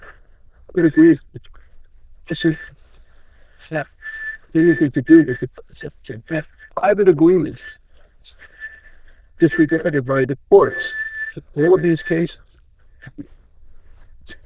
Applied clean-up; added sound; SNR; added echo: neural diffusion model UNIVERSE++.